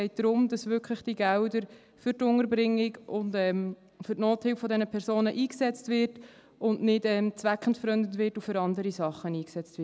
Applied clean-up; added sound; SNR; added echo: none; none; none; none.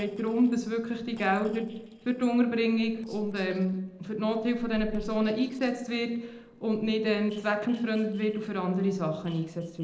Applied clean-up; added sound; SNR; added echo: neural separator model SepFormer DNS4.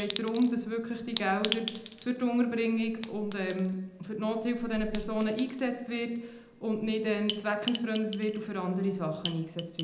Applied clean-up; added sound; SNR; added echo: none; Chink, clink; 0 dB; reverberation time 0.8 s.